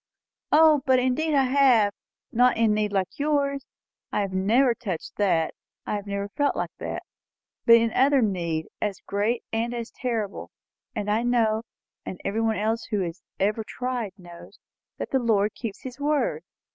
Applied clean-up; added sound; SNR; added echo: none; none; none; none.